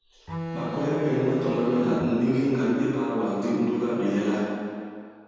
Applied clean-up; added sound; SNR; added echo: none; Bowed string instrument; 9 dB; reverberation time 2.1 s.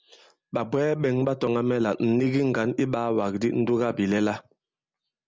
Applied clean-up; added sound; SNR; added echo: none; none; none; none.